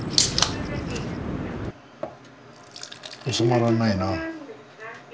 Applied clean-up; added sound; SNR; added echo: none; none; none; none.